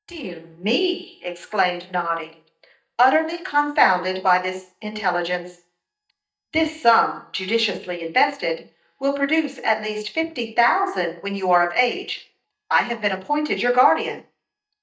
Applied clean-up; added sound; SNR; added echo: neural mask model DeepFilterNet 3.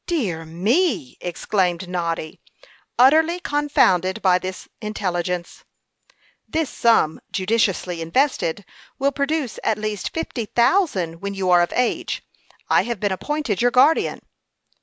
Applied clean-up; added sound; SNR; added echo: none; none; none; none.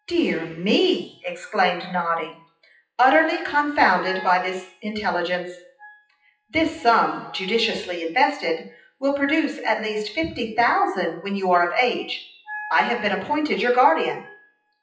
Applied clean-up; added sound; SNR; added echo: classical method WPE with log-MMSE.